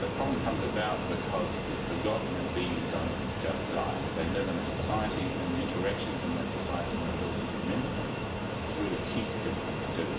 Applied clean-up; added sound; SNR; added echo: none; Fixed-wing aircraft, airplane; -2 dB; reverberation time 0.7 s.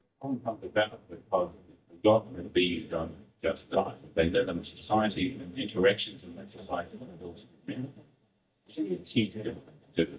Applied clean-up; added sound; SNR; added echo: neural mask model DeepFilterNet 3.